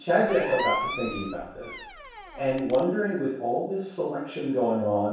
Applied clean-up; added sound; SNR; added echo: none; Squeak; 7 dB; reverberation time 0.7 s.